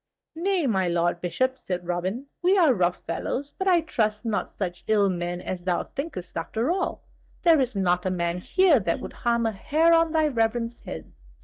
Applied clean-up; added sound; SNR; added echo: neural mask model DeepFilterNet 3.